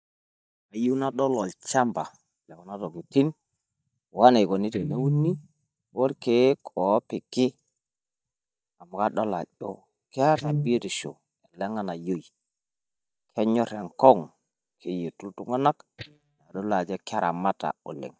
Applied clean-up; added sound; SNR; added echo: neural mask model DeepFilterNet 3.